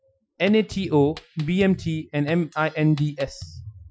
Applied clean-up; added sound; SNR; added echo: classical method Wiener filter.